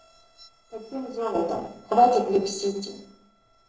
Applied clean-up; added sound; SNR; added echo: neural separator model SepFormer DNS4.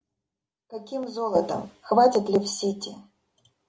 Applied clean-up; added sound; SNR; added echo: none; none; none; none.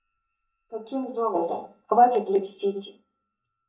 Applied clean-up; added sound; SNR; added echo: neural mask model DeepFilterNet 3.